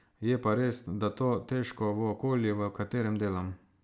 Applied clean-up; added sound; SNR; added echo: none; none; none; none.